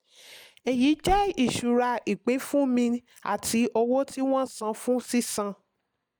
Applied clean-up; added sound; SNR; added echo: neural mask model DeepFilterNet 3.